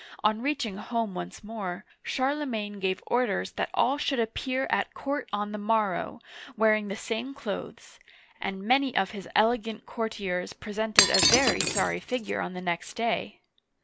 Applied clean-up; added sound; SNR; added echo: none; Shatter; -2 dB; none.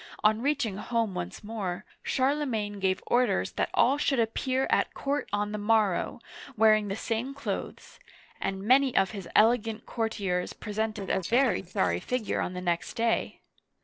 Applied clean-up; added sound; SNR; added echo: neural separator model SepFormer DNS4.